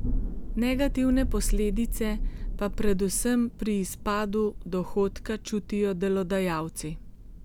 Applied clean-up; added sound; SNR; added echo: none; Thunder; 5 dB; none.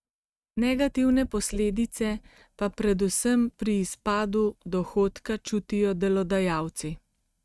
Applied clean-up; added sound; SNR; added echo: neural mask model RNNoise.